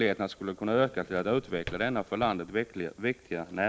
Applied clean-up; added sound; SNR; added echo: none; Drawer open or close; 18 dB; none.